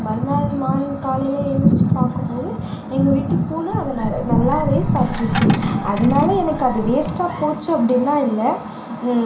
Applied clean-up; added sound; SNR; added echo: none; Coin (dropping); 11 dB; reverberation time 0.5 s.